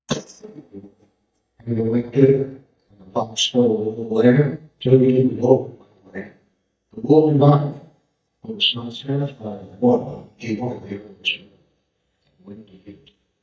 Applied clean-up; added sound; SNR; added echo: neural mask model DeepFilterNet 3.